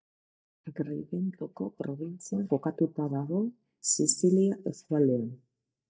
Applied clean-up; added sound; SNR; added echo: neural mask model DeepFilterNet 3.